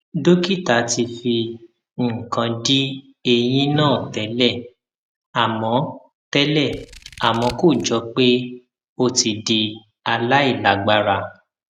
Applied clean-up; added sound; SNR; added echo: none; Scissors; 19 dB; none.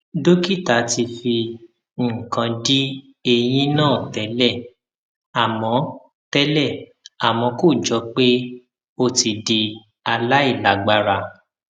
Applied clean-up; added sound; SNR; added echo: none; none; none; none.